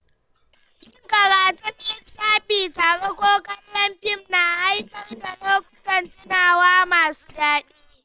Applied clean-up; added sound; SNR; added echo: neural separator model SepFormer WHAM!.